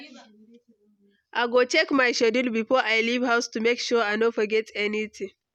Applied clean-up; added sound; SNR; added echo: none; none; none; none.